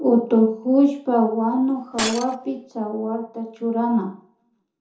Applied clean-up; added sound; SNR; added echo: none; Shatter; 10 dB; reverberation time 0.6 s.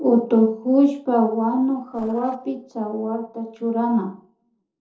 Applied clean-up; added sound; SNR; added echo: neural separator model SepFormer DNS4.